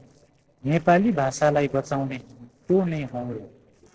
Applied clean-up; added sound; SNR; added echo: neural separator model SepFormer DNS4.